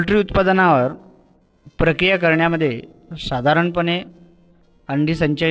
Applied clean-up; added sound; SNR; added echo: neural separator model SepFormer DNS4.